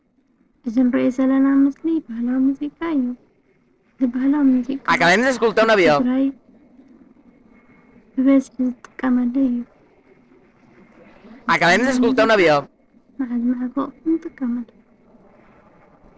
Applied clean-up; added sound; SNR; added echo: neural separator model SepFormer DNS4.